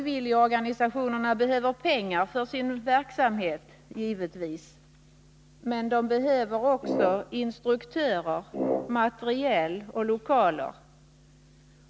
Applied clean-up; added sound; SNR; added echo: none; Brass instrument; 5 dB; none.